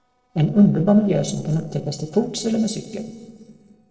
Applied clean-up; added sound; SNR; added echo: neural separator model SepFormer DNS4.